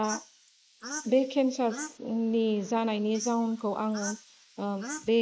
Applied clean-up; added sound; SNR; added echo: neural mask model Resemble Enhance denoiser.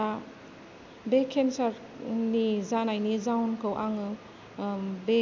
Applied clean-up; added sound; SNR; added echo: none; none; none; none.